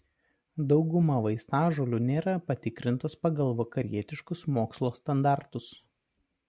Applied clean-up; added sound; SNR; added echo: none; none; none; none.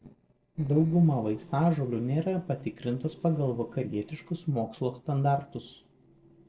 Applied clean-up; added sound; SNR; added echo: neural separator model SepFormer DNS4.